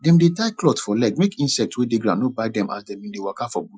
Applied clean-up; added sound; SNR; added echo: classical method Wiener filter.